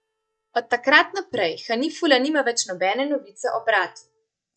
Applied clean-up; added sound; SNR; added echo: neural mask model DeepFilterNet 3.